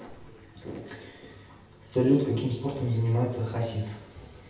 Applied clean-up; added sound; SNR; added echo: none; none; none; reverberation time 0.8 s.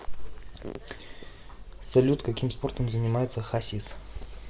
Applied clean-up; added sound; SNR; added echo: none; none; none; none.